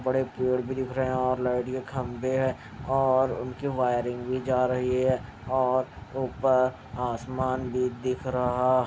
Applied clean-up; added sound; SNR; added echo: none; none; none; none.